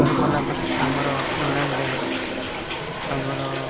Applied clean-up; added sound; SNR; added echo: none; Toilet flush; -4 dB; none.